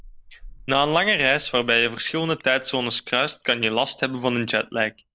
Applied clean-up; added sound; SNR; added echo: neural mask model Resemble Enhance denoiser.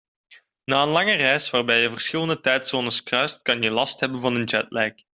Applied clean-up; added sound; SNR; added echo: none; none; none; none.